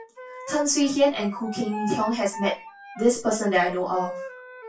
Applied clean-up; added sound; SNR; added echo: classical method WPE with log-MMSE.